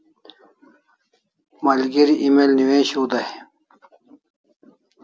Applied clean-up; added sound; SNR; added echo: none; none; none; none.